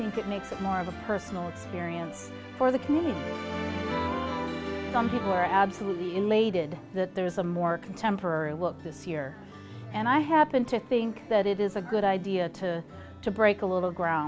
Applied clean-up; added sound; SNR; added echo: none; none; none; none.